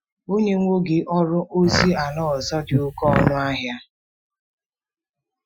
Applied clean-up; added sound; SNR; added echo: classical method Wiener filter.